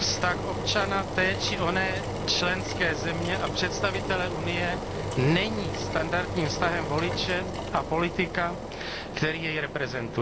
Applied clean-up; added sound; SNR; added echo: none; Engine; 3 dB; none.